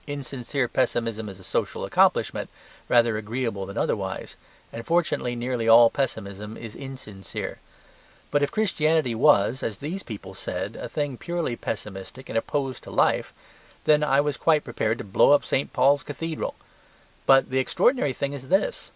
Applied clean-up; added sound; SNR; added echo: none; none; none; none.